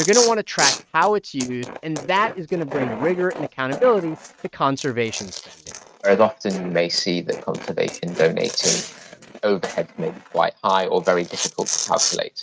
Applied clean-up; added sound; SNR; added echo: neural mask model RNNoise.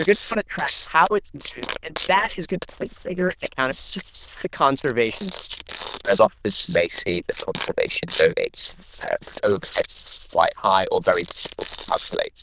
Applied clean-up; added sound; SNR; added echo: neural diffusion model UNIVERSE++.